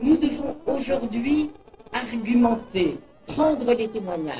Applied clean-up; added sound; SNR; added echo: neural separator model SepFormer DNS4.